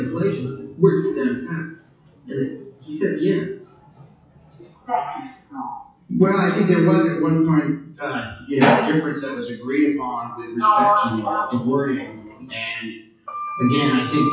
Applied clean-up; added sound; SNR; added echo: classical method WPE with log-MMSE.